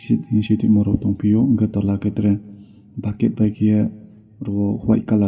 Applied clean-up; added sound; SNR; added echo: none; none; none; reverberation time 1.6 s.